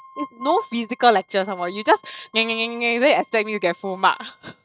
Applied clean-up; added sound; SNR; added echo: neural mask model RNNoise.